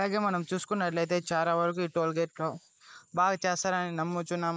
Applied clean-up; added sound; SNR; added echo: neural mask model Resemble Enhance denoiser.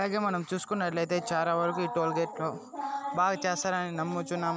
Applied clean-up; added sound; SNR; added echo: none; none; none; none.